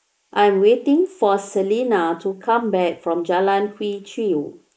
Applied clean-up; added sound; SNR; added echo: neural mask model Resemble Enhance denoiser.